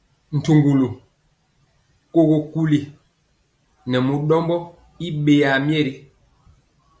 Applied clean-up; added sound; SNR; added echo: none; none; none; none.